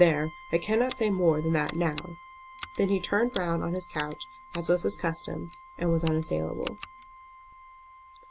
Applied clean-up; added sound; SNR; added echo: none; Brass instrument + Scissors; 17 dB; none.